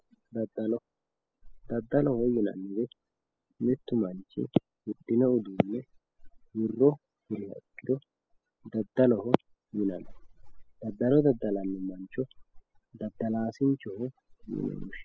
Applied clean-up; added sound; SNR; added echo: classical method spectral subtraction.